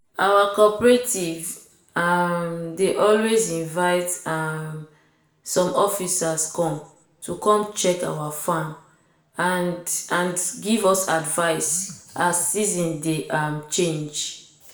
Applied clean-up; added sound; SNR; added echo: none; none; none; reverberation time 0.6 s.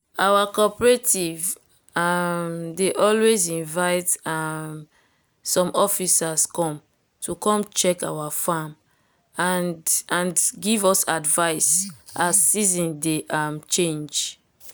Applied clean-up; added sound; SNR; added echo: none; none; none; none.